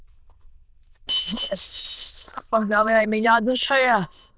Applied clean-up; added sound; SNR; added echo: neural diffusion model UNIVERSE++.